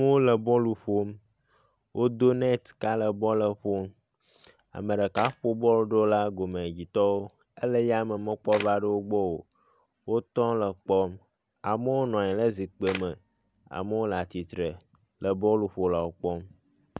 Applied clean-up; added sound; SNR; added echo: none; Camera; 16 dB; none.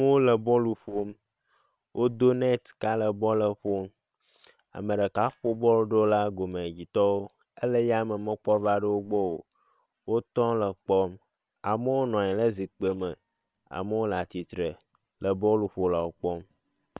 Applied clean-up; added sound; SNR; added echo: neural separator model SepFormer WHAM!.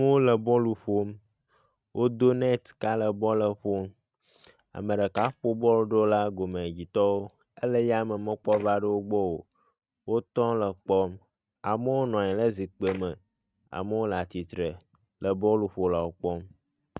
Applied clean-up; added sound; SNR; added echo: neural mask model RNNoise.